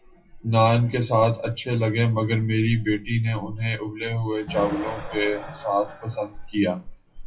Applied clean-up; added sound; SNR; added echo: classical method WPE with log-MMSE.